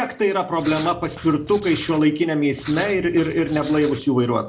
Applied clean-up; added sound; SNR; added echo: none; Writing; 17 dB; reverberation time 0.3 s.